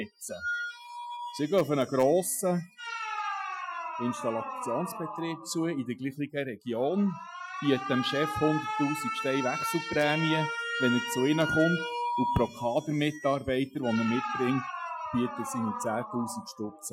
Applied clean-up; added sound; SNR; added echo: classical method Wiener filter.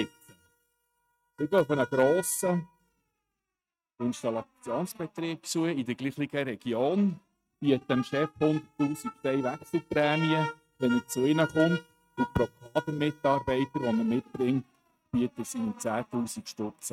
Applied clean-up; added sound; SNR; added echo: neural mask model RNNoise.